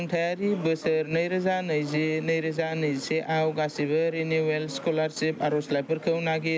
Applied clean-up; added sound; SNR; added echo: none; none; none; none.